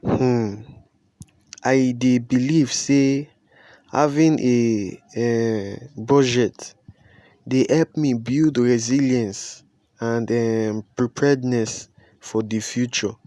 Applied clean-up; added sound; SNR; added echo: none; none; none; none.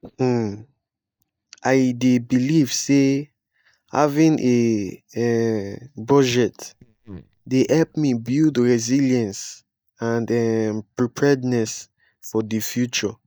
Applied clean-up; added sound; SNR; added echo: neural mask model DeepFilterNet 3.